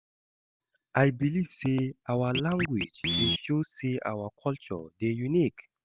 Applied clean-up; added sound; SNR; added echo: none; Scratching (performance technique); 5 dB; none.